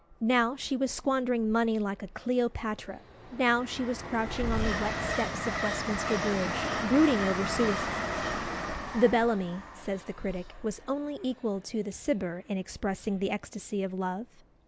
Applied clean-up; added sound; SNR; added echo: none; Train; 6 dB; none.